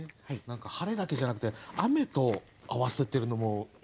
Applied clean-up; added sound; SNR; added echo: none; Chewing, mastication; 20 dB; none.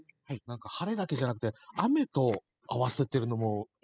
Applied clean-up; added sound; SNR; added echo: classical method spectral subtraction.